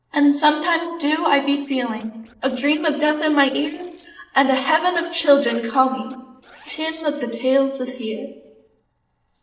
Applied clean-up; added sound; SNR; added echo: neural separator model SepFormer DNS4.